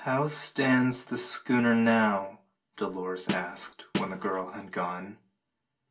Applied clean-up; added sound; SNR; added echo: none; Snare drum; 6 dB; reverberation time 0.2 s.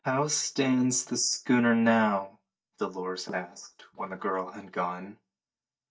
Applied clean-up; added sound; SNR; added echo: neural mask model DeepFilterNet 3.